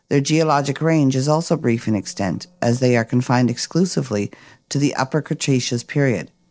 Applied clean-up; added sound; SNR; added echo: neural separator model SepFormer DNS4.